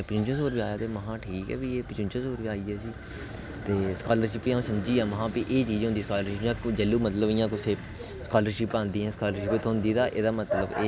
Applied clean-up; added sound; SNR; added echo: none; none; none; none.